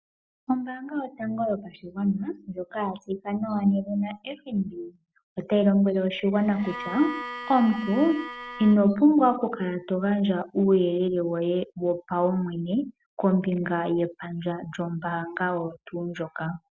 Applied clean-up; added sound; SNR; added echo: none; Bowed string instrument; 12 dB; none.